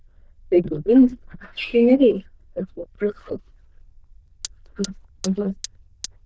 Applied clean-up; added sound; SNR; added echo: neural diffusion model UNIVERSE++.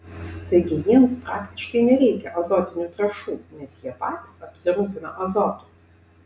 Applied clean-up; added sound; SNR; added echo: none; none; none; none.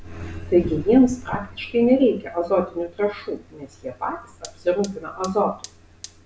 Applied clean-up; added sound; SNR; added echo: none; Fire; 18 dB; none.